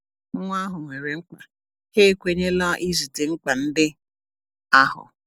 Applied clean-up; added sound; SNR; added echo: none; none; none; none.